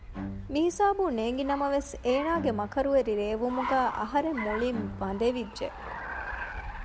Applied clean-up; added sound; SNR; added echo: none; Bowed string instrument + Car; 10 dB; none.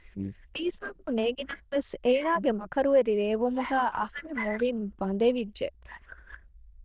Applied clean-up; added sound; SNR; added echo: neural diffusion model UNIVERSE++.